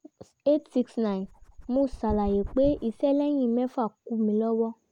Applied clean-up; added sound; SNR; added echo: none; Dog; 14 dB; none.